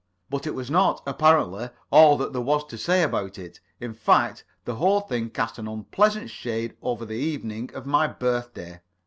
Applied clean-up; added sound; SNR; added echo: none; none; none; none.